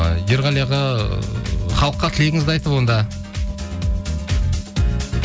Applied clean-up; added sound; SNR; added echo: none; Wind instrument, woodwind instrument; 16 dB; none.